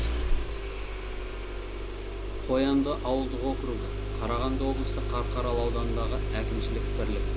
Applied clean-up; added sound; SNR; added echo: none; Engine starting; -2 dB; none.